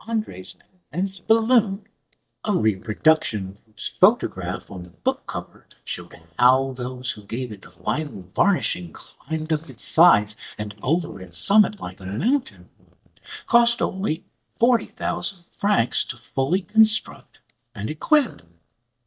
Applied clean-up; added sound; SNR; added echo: neural mask model DeepFilterNet 3.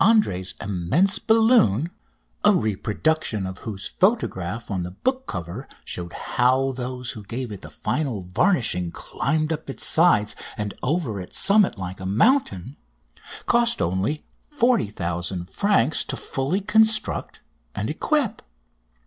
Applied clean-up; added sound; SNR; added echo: none; none; none; none.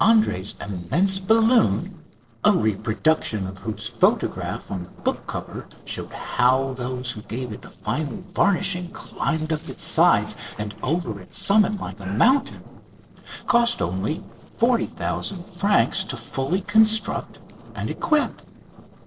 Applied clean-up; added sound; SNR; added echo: neural separator model SepFormer DNS4.